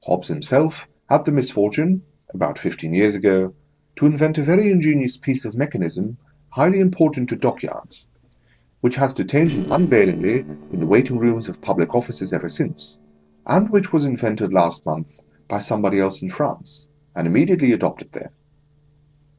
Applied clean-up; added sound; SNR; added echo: neural separator model SepFormer DNS4.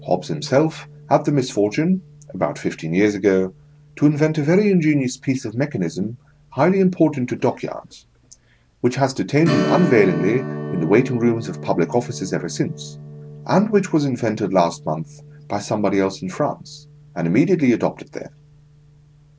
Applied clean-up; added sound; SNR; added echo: none; Strum; 12 dB; none.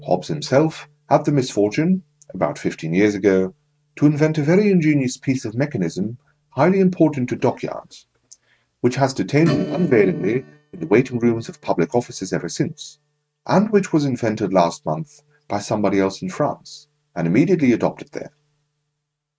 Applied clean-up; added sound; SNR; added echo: neural mask model RNNoise.